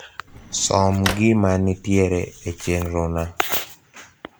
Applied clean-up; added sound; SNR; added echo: none; Drawer open or close; 13 dB; none.